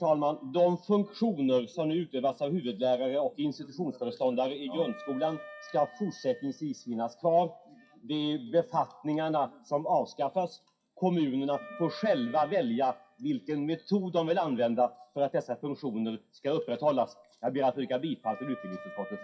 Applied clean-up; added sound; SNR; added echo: classical method WPE with log-MMSE.